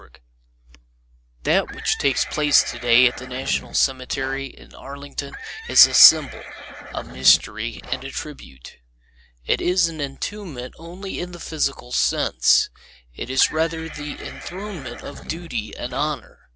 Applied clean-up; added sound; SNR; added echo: none; Livestock, farm animals, working animals; 13 dB; none.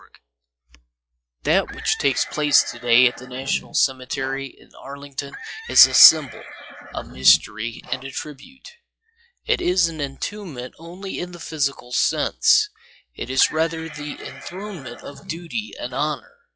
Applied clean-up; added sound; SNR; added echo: classical method log-MMSE.